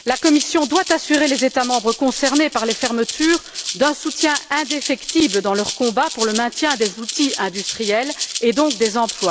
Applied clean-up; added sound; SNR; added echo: none; Rattle (instrument); 8 dB; none.